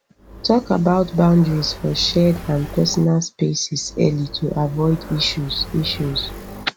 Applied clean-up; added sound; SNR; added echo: none; Motorcycle; 15 dB; none.